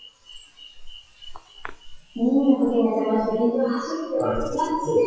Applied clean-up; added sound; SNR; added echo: classical method WPE with log-MMSE.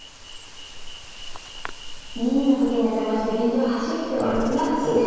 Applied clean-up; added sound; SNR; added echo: none; Insect; 12 dB; reverberation time 2.2 s.